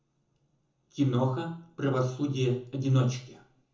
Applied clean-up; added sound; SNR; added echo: none; none; none; reverberation time 0.6 s.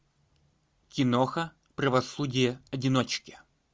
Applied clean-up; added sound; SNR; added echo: none; none; none; none.